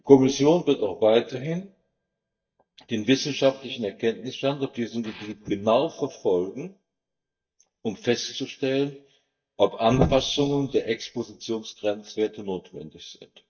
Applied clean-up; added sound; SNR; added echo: neural mask model DeepFilterNet 3.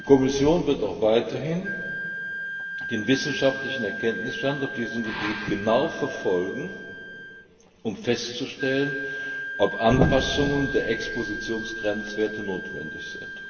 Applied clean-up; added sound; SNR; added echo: none; Wind instrument, woodwind instrument; 9 dB; reverberation time 2.8 s.